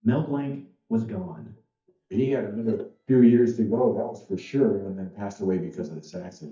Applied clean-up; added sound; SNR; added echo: neural mask model DeepFilterNet 3.